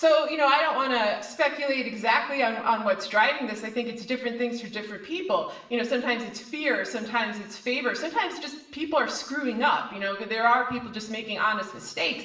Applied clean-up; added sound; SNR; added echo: none; none; none; reverberation time 0.8 s.